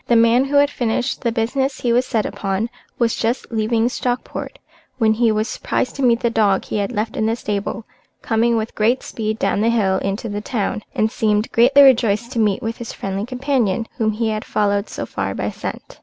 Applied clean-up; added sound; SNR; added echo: none; none; none; none.